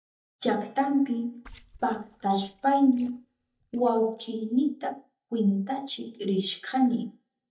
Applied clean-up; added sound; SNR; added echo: neural mask model DeepFilterNet 3.